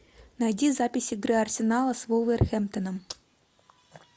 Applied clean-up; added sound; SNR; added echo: none; none; none; none.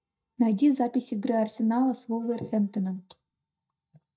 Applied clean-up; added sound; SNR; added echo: neural mask model DeepFilterNet 3.